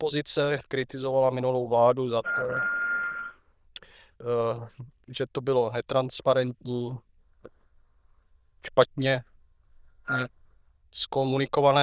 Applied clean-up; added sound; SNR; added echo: neural diffusion model UNIVERSE++.